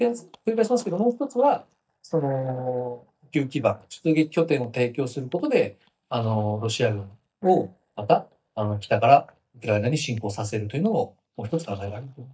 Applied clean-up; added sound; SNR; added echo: neural mask model DeepFilterNet 3.